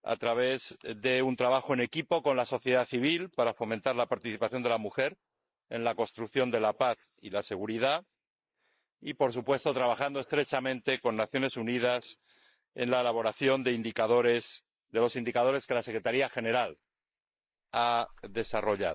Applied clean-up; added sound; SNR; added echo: neural mask model Resemble Enhance denoiser.